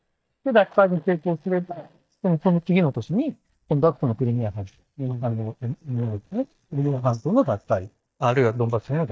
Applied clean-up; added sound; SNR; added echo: neural mask model DeepFilterNet 3.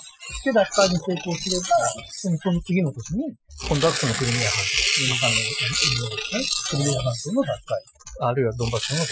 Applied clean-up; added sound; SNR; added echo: classical method Wiener filter.